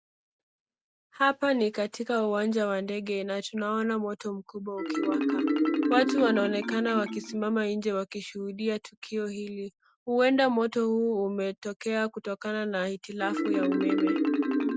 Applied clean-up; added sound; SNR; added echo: none; Marimba, xylophone; 3 dB; none.